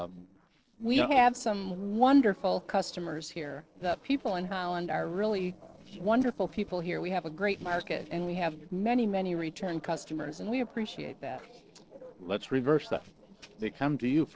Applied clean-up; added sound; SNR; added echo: neural separator model SepFormer DNS4.